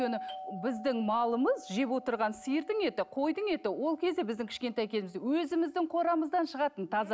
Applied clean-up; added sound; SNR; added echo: none; Doorbell; 17 dB; none.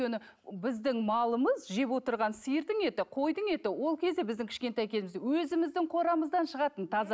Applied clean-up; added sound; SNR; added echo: none; none; none; none.